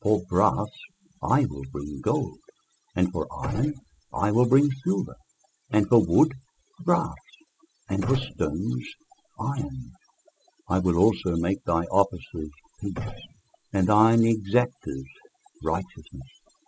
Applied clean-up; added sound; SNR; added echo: classical method spectral subtraction.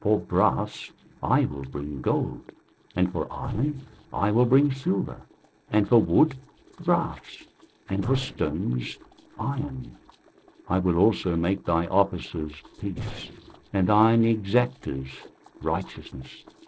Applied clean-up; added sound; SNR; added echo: neural separator model SepFormer DNS4.